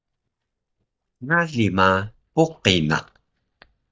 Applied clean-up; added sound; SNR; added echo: neural mask model DeepFilterNet 3.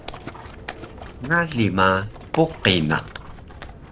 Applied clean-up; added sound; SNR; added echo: none; Livestock, farm animals, working animals + Hands; 13 dB; none.